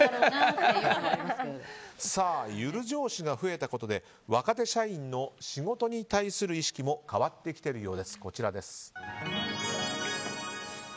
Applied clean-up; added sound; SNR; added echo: none; none; none; none.